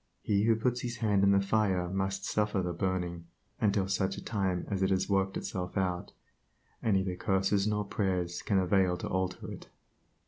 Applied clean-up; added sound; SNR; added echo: none; none; none; none.